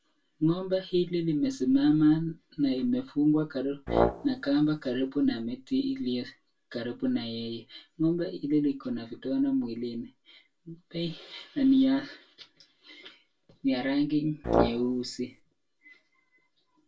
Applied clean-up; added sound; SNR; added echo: none; Brass instrument; 0 dB; reverberation time 0.2 s.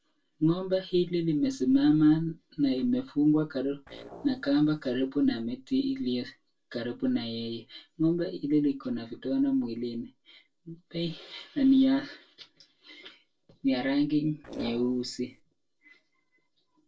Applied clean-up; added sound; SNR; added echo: neural separator model SepFormer DNS4.